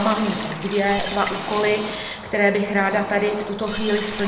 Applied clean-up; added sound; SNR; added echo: none; Liquid; 10 dB; reverberation time 0.7 s.